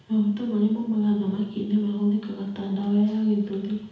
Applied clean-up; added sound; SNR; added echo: none; none; none; reverberation time 0.8 s.